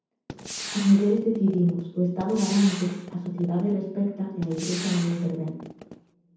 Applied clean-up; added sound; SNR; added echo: none; Gunshot, gunfire; 13 dB; reverberation time 0.9 s.